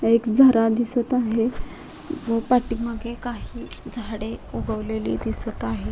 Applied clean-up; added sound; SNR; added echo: none; none; none; none.